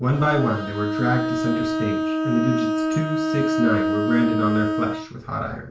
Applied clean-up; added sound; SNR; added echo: none; Bowed string instrument; 0 dB; reverberation time 0.3 s.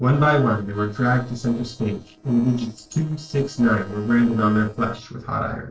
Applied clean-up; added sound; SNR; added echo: neural separator model SepFormer DNS4.